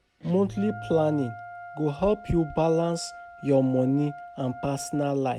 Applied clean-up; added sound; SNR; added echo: none; Wind instrument, woodwind instrument + Guitar; 15 dB; none.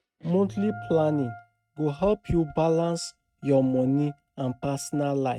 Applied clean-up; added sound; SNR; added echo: neural mask model RNNoise.